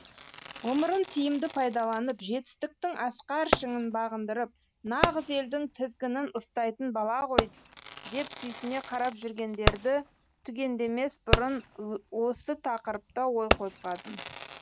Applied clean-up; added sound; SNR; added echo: none; Fireworks; 3 dB; none.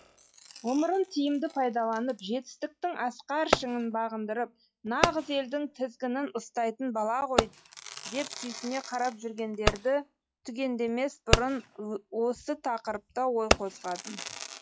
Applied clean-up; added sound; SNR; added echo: classical method log-MMSE.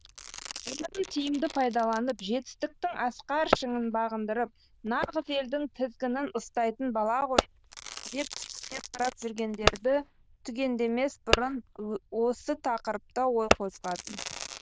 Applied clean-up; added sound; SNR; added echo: neural diffusion model UNIVERSE++.